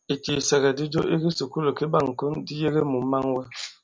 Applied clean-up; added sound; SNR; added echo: none; none; none; none.